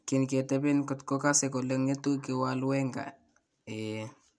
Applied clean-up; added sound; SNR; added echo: none; none; none; none.